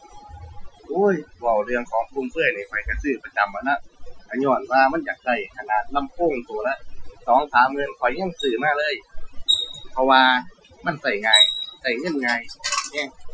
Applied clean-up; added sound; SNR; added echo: classical method Wiener filter.